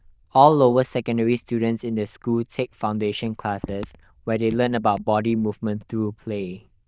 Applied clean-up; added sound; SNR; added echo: neural diffusion model UNIVERSE++.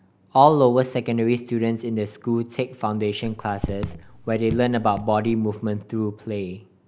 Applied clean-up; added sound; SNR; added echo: none; Raindrop / Drip; 11 dB; none.